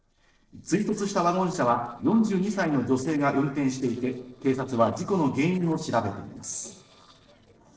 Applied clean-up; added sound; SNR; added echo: neural separator model SepFormer DNS4.